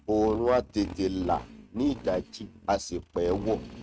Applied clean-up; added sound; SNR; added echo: neural mask model RNNoise.